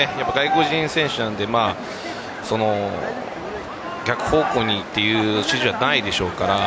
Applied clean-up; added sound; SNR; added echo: none; none; none; none.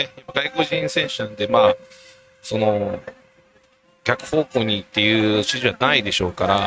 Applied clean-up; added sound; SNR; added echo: neural mask model RNNoise.